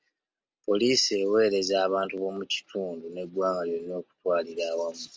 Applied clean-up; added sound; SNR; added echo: none; none; none; none.